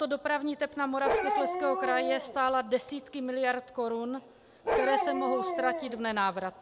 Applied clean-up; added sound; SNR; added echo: none; Bark; 1 dB; none.